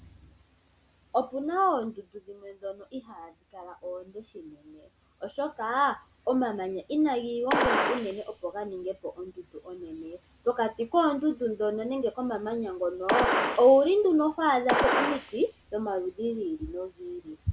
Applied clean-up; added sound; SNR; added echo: none; Gunshot, gunfire; 1 dB; none.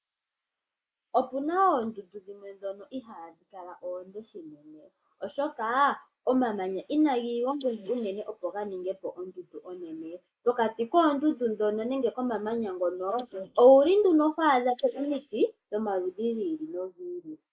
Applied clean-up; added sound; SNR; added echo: neural mask model Resemble Enhance denoiser.